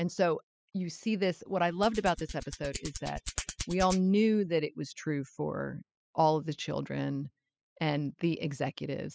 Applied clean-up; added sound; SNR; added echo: classical method spectral subtraction.